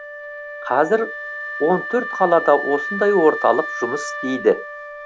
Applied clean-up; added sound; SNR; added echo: none; Wind instrument, woodwind instrument; 9 dB; none.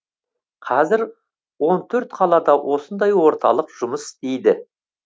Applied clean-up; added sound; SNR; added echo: none; none; none; none.